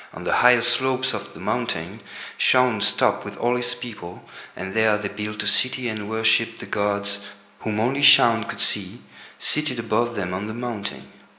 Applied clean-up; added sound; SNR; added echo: none; none; none; none.